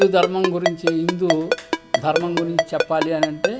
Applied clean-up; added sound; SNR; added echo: none; Ringtone; 1 dB; none.